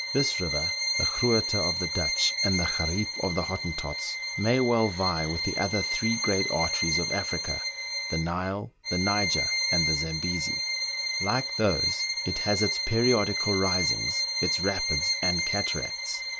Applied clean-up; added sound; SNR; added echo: none; Bowed string instrument; 0 dB; none.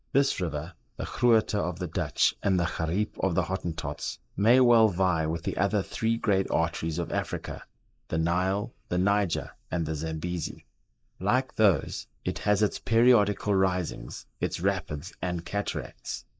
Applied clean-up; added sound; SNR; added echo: neural mask model Resemble Enhance denoiser.